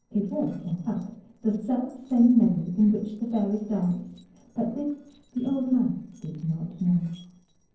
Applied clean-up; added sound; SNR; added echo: neural separator model SepFormer DNS4.